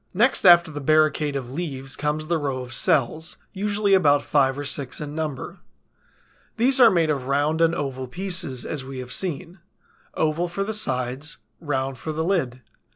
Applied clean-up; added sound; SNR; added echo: none; none; none; none.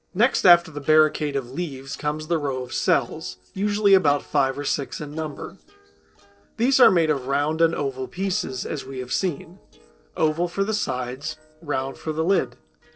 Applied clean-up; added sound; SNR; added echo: neural separator model SepFormer DNS4.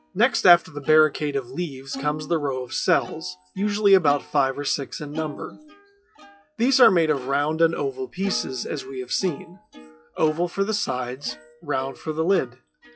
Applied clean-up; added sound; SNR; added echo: classical method WPE with log-MMSE.